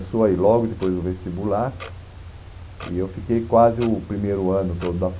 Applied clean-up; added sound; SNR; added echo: none; Clock; 15 dB; none.